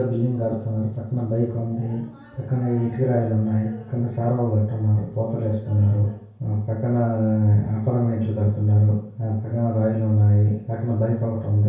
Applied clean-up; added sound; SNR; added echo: none; none; none; reverberation time 0.6 s.